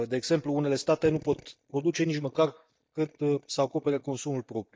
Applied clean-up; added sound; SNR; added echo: neural mask model DeepFilterNet 3.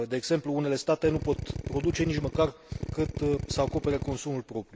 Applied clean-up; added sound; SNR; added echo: none; Drill; 5 dB; none.